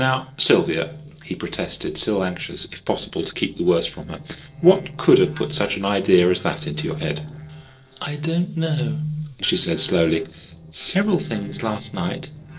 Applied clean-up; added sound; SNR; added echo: neural separator model SepFormer DNS4.